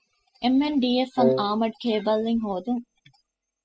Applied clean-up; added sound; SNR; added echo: classical method spectral subtraction.